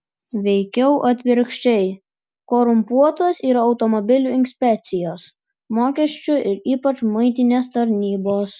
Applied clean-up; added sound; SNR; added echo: none; none; none; none.